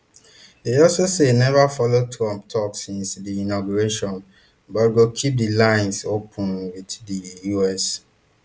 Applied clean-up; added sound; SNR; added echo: none; none; none; none.